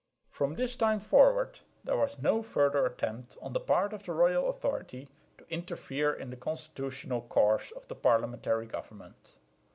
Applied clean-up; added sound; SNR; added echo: none; none; none; none.